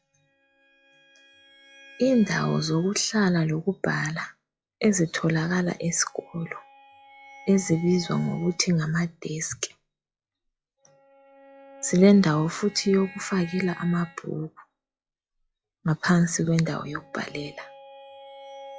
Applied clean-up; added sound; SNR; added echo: classical method log-MMSE.